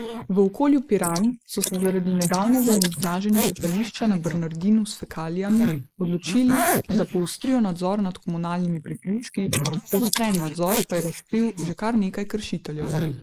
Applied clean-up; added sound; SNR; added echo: neural mask model Resemble Enhance denoiser.